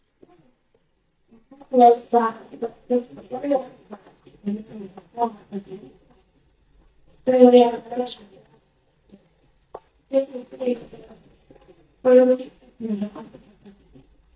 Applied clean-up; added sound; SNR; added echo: neural mask model DeepFilterNet 3.